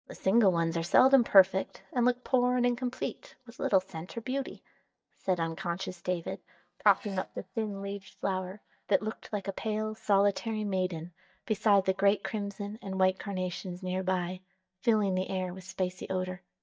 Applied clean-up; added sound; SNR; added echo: neural mask model DeepFilterNet 3.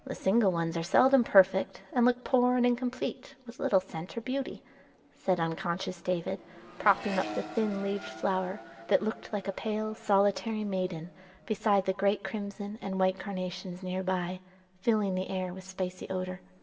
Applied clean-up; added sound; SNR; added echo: none; Accelerating, revving, vroom; 20 dB; reverberation time 0.5 s.